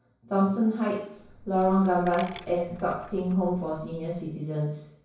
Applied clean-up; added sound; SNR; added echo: none; Coin (dropping); 19 dB; reverberation time 0.6 s.